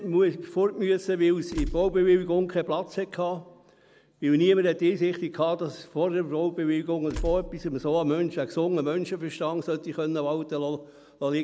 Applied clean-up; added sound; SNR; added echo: none; Tools; 13 dB; none.